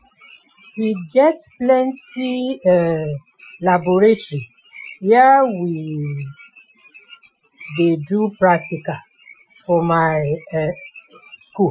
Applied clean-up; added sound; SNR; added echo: classical method Wiener filter.